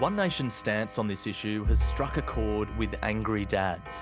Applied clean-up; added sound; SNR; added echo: none; Clock; 16 dB; none.